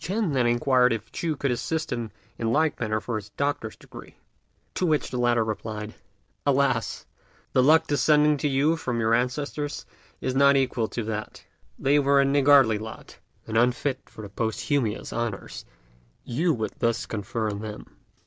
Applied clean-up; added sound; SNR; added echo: none; none; none; none.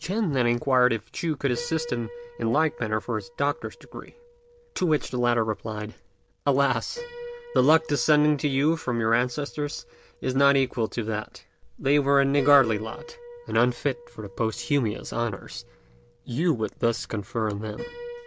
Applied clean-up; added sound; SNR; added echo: none; Piano; 18 dB; none.